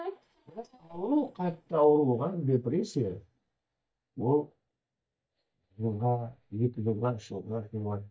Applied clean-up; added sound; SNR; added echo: neural mask model DeepFilterNet 3.